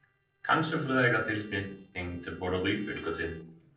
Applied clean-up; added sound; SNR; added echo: neural separator model SepFormer DNS4.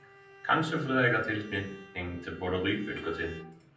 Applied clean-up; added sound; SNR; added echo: none; Bowed string instrument; 18 dB; reverberation time 0.6 s.